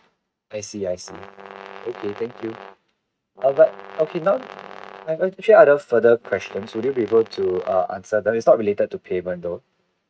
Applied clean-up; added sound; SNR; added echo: neural mask model RNNoise.